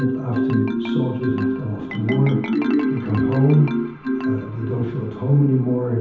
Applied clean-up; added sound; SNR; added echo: none; Marimba, xylophone; 3 dB; reverberation time 0.8 s.